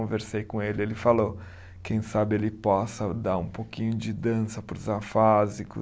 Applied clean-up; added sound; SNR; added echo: none; none; none; none.